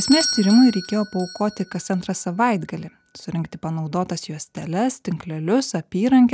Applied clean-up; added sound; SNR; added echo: none; Bell / Doorbell; 13 dB; none.